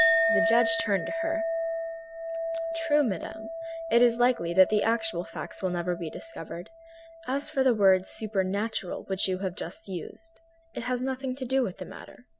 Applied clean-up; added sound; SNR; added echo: none; Chink, clink; 5 dB; none.